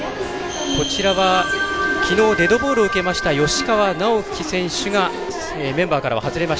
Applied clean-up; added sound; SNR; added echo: none; Alarm; 16 dB; none.